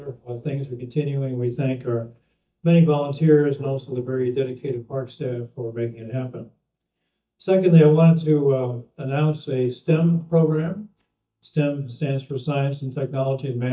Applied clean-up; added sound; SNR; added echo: neural mask model DeepFilterNet 3.